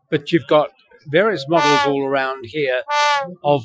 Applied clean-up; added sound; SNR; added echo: classical method Wiener filter.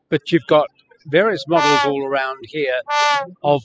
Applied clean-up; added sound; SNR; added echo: classical method spectral subtraction.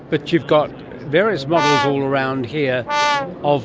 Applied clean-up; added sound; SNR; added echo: none; Brass instrument; 2 dB; none.